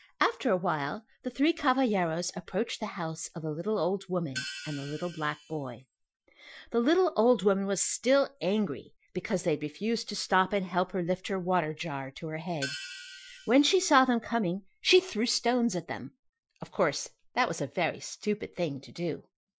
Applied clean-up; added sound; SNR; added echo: classical method Wiener filter.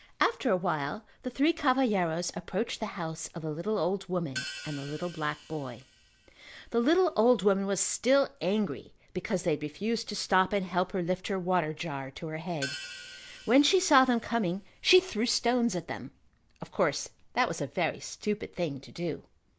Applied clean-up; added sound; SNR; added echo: none; Hi-hat; 16 dB; none.